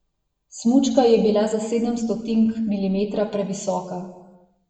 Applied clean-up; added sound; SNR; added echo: none; none; none; reverberation time 1.0 s.